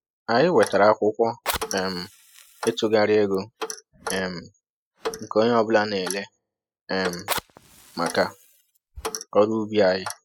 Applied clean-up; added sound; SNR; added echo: classical method spectral subtraction.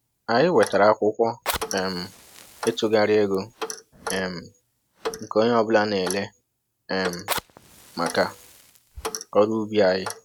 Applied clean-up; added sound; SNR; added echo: none; Fire + Clock; 12 dB; none.